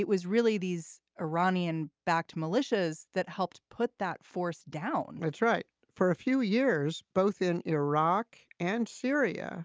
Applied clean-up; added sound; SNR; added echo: none; none; none; none.